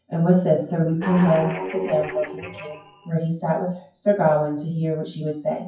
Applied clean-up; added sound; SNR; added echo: classical method WPE with log-MMSE.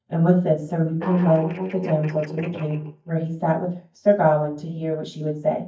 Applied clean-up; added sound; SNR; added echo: neural mask model DeepFilterNet 3.